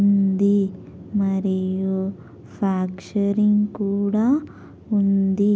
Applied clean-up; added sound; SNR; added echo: none; none; none; none.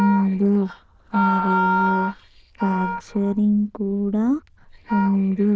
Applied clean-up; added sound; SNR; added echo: neural diffusion model UNIVERSE++.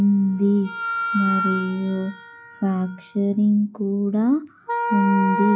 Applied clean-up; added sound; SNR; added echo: classical method log-MMSE.